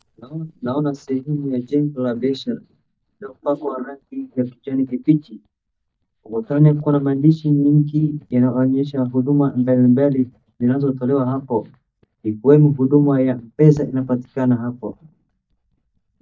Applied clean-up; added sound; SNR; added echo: neural mask model DeepFilterNet 3.